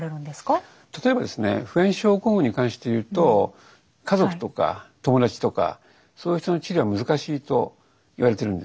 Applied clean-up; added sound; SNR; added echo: none; none; none; none.